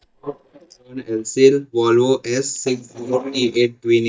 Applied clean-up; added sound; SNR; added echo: neural mask model DeepFilterNet 3.